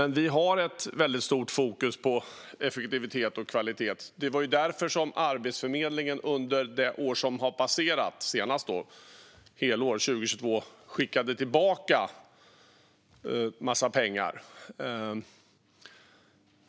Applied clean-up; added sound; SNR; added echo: none; none; none; none.